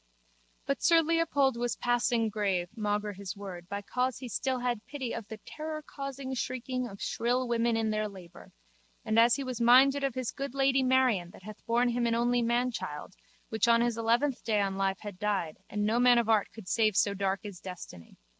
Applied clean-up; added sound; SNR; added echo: none; none; none; none.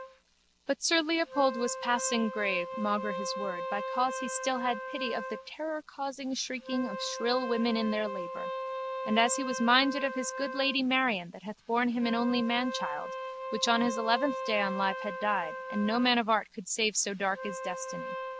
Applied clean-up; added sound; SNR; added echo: none; Wind instrument, woodwind instrument; 7 dB; none.